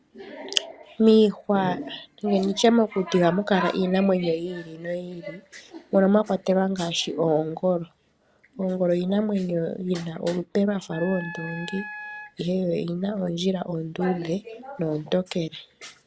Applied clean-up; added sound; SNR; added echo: none; Wind instrument, woodwind instrument; 14 dB; none.